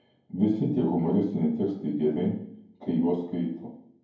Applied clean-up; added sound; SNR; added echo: none; none; none; reverberation time 0.9 s.